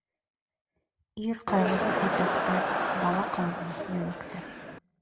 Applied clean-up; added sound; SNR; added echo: none; Crowd; -3 dB; reverberation time 0.7 s.